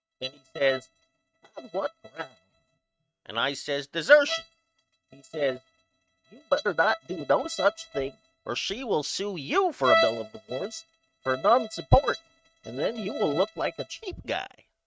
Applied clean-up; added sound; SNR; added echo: neural mask model RNNoise.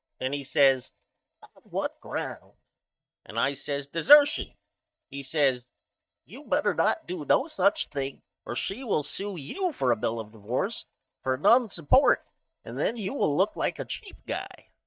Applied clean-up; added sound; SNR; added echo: neural mask model DeepFilterNet 3.